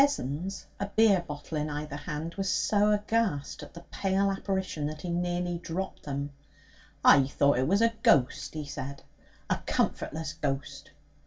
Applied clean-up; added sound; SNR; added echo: none; none; none; reverberation time 0.2 s.